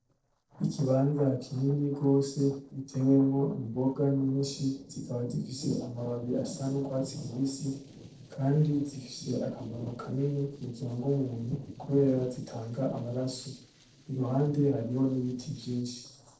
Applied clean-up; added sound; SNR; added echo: neural separator model SepFormer DNS4.